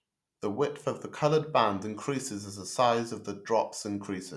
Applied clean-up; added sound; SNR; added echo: none; none; none; none.